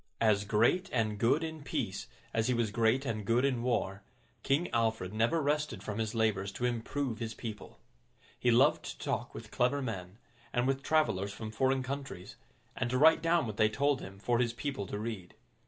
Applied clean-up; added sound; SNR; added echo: none; none; none; none.